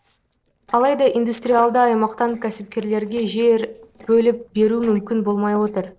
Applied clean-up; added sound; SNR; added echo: neural separator model SepFormer DNS4.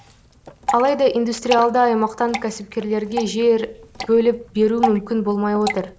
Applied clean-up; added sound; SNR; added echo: none; Drip / Water; 11 dB; none.